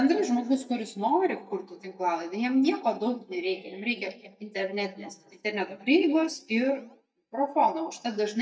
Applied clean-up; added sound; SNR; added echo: neural mask model DeepFilterNet 3.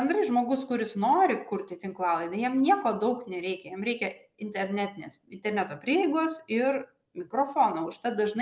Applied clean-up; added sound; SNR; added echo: none; none; none; none.